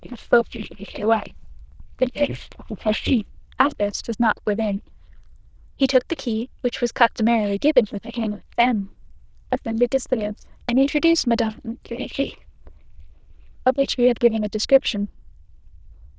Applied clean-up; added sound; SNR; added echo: neural diffusion model UNIVERSE++.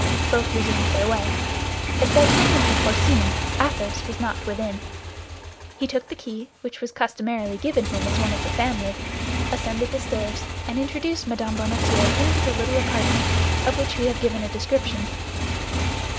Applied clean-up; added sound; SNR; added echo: none; Motorcycle; -2 dB; none.